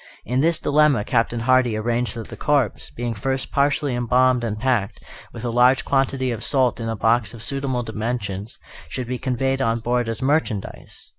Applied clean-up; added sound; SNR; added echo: none; Clapping; 18 dB; none.